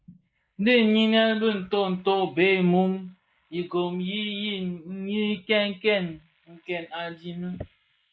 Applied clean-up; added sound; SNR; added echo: neural mask model Resemble Enhance denoiser.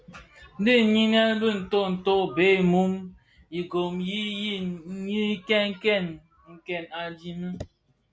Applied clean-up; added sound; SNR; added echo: none; none; none; none.